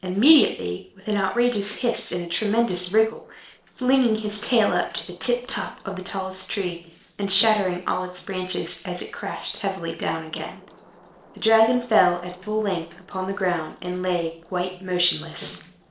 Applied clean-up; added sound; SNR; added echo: neural separator model SepFormer DNS4.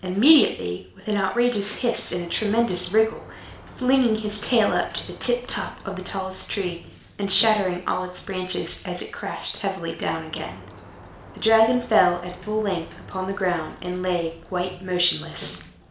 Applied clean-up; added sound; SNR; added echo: none; Sliding door; 20 dB; reverberation time 0.5 s.